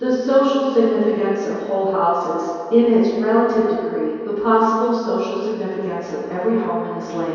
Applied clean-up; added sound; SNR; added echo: none; none; none; reverberation time 2.2 s.